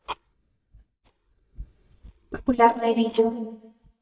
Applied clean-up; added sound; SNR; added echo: neural mask model DeepFilterNet 3.